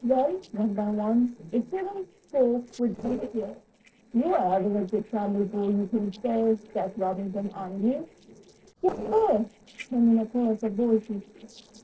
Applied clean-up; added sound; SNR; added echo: neural separator model SepFormer DNS4.